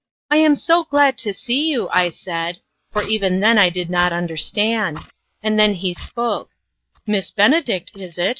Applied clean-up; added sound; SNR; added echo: neural mask model DeepFilterNet 3.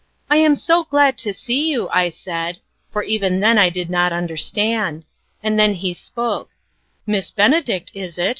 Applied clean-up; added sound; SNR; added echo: none; none; none; none.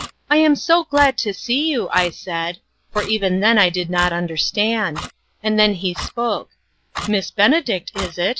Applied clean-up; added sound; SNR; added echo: none; Clock; 15 dB; none.